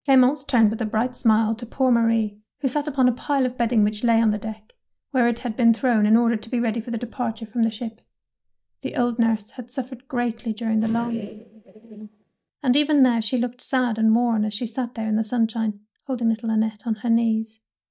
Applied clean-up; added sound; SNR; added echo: neural mask model DeepFilterNet 3.